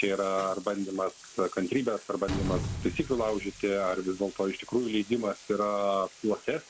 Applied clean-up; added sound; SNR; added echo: none; Bathtub (filling or washing) + Slam; 12 dB; none.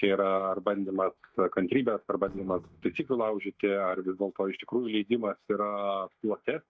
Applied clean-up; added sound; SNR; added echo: neural mask model DeepFilterNet 3.